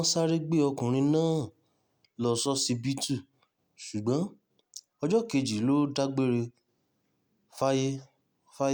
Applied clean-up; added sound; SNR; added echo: none; none; none; none.